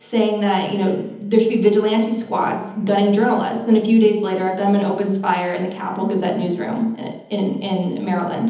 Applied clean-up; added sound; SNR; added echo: none; none; none; reverberation time 1.3 s.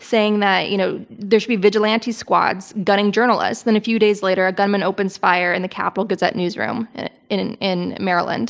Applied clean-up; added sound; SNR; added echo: none; none; none; none.